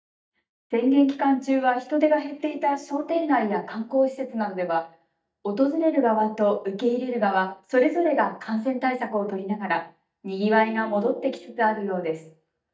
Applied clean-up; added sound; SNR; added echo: neural mask model DeepFilterNet 3.